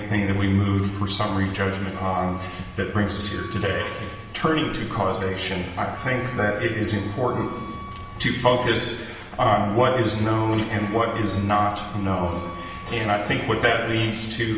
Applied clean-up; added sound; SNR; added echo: none; Wind instrument, woodwind instrument; 17 dB; reverberation time 1.1 s.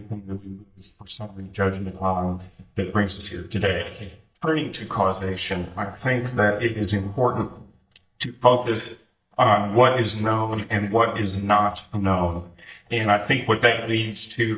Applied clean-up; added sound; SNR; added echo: neural mask model DeepFilterNet 3.